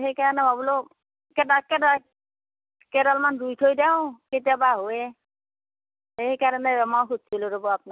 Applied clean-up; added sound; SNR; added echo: none; none; none; none.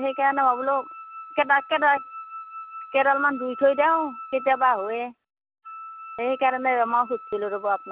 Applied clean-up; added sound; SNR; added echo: none; Wind instrument, woodwind instrument; 15 dB; none.